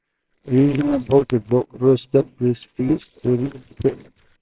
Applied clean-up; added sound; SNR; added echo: neural separator model SepFormer WHAMR!.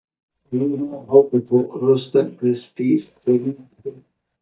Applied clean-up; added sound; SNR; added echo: neural mask model DeepFilterNet 3.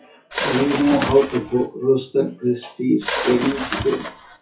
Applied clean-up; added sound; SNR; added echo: classical method WPE with log-MMSE.